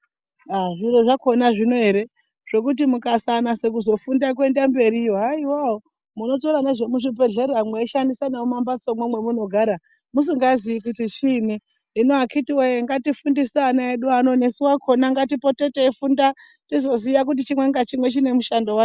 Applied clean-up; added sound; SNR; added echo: none; none; none; none.